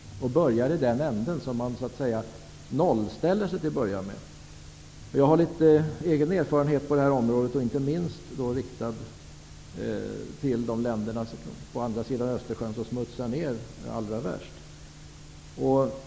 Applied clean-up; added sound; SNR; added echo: none; none; none; none.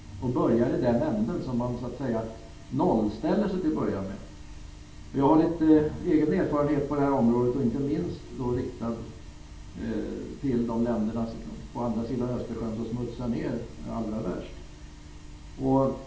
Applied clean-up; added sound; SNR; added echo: none; none; none; reverberation time 0.3 s.